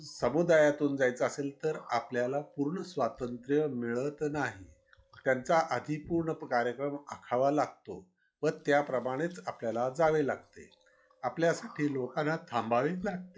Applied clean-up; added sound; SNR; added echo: classical method log-MMSE.